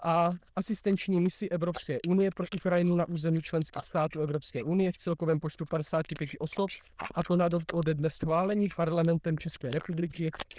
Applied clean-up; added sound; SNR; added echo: neural diffusion model UNIVERSE++.